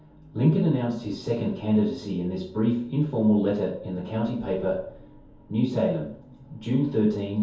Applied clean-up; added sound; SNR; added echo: none; none; none; reverberation time 0.6 s.